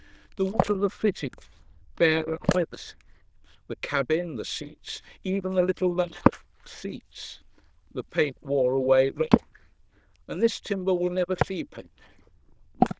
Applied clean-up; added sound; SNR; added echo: neural diffusion model UNIVERSE++.